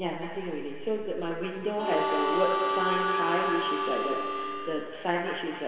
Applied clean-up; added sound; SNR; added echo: none; Harmonica; -1 dB; reverberation time 2.2 s.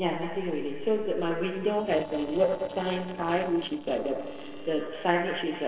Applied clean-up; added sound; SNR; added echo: neural separator model SepFormer DNS4.